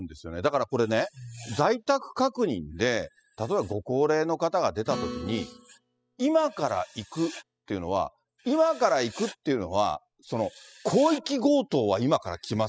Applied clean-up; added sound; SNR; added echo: classical method spectral subtraction.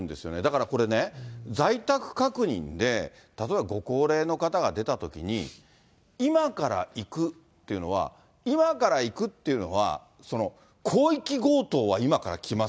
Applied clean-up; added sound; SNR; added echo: none; none; none; none.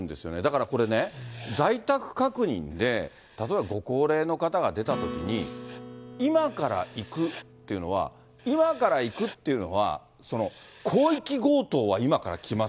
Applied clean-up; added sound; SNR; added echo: none; Writing + Acoustic guitar; 17 dB; none.